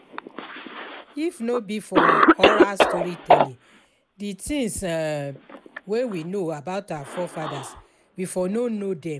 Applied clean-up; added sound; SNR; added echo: none; Cough; -4 dB; none.